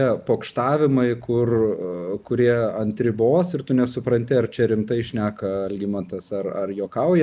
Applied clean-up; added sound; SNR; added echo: none; none; none; none.